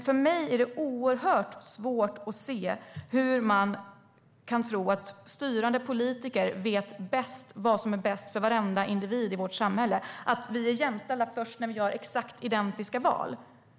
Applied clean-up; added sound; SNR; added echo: none; none; none; none.